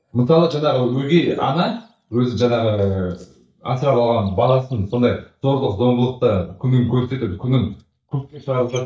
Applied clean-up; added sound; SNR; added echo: neural mask model DeepFilterNet 3.